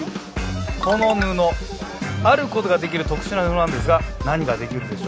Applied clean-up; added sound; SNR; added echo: none; none; none; none.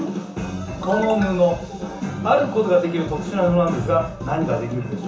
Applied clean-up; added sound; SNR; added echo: none; none; none; reverberation time 0.7 s.